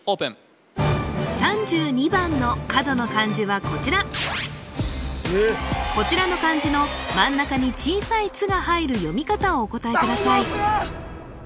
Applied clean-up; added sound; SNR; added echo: none; none; none; none.